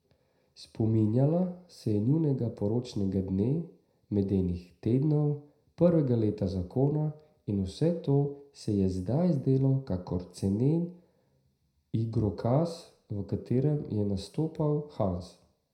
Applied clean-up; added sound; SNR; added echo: none; none; none; reverberation time 0.5 s.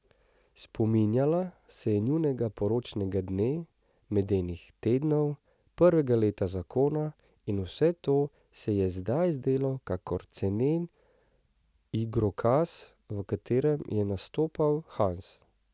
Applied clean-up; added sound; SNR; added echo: none; none; none; none.